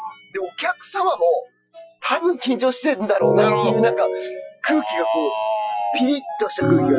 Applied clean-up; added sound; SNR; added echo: classical method Wiener filter.